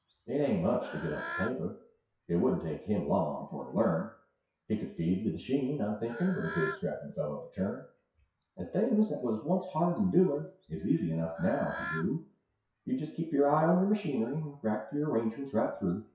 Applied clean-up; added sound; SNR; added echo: classical method WPE with log-MMSE.